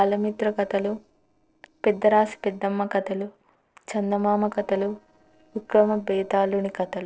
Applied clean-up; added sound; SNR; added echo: neural separator model SepFormer DNS4.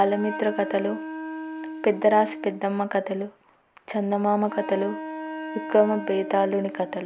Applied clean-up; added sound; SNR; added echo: none; Wind instrument, woodwind instrument; 11 dB; none.